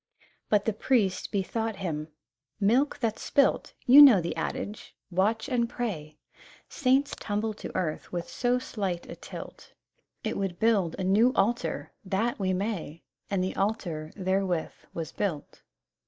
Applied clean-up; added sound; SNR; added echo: neural mask model DeepFilterNet 3.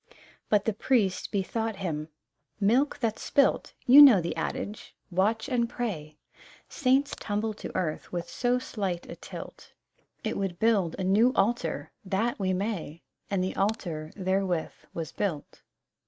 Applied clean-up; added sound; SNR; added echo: neural mask model RNNoise.